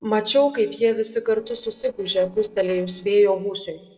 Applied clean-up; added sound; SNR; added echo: neural separator model SepFormer DNS4.